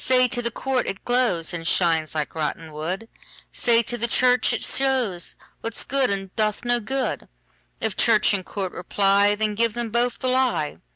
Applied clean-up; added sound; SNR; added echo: none; none; none; none.